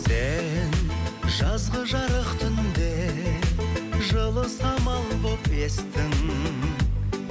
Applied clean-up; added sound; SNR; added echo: none; none; none; none.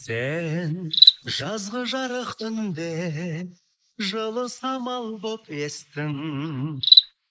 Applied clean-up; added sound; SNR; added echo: neural mask model Resemble Enhance denoiser.